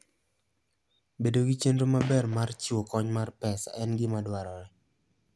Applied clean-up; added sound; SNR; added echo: none; Gunshot, gunfire; 13 dB; none.